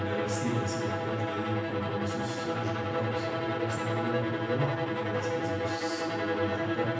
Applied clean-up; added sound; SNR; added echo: none; Bowed string instrument; -2 dB; reverberation time 1.0 s.